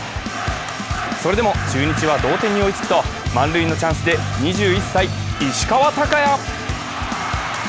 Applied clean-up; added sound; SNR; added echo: none; none; none; none.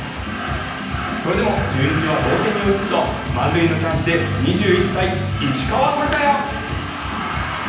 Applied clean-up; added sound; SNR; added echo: none; none; none; reverberation time 0.9 s.